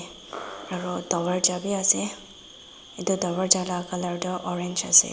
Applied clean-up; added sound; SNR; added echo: none; none; none; none.